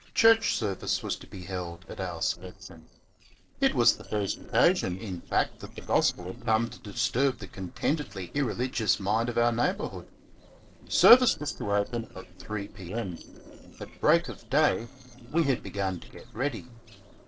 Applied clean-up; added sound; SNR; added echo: neural separator model SepFormer DNS4.